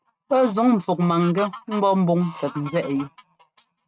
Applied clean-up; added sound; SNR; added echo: neural mask model RNNoise.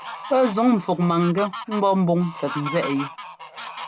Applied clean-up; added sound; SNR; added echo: none; Fowl; 12 dB; none.